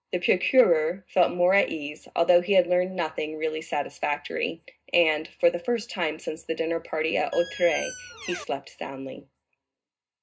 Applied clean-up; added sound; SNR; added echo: none; Squeak; 13 dB; reverberation time 0.2 s.